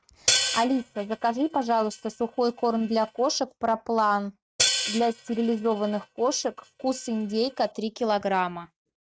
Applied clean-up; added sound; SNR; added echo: neural mask model RNNoise.